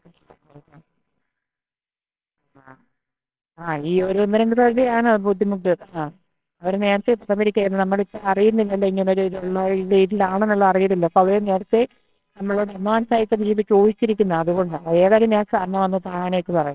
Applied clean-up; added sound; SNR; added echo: neural separator model SepFormer WHAMR!.